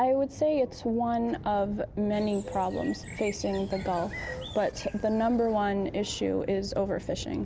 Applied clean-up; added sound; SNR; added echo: none; Bird; 15 dB; none.